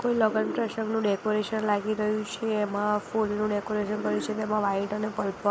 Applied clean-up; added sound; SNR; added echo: none; none; none; none.